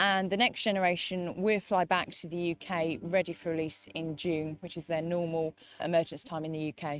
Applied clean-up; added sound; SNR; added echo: neural mask model RNNoise.